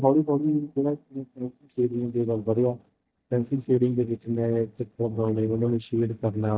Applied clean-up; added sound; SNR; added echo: neural mask model DeepFilterNet 3.